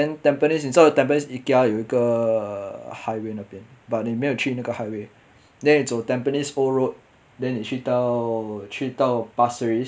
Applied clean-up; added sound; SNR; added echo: none; none; none; none.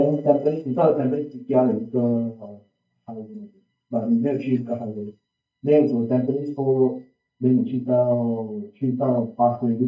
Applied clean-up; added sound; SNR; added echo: neural mask model DeepFilterNet 3.